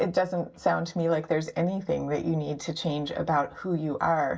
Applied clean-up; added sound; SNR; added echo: none; none; none; reverberation time 0.2 s.